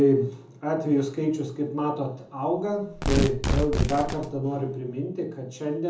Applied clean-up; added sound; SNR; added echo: none; Tearing; 2 dB; reverberation time 0.6 s.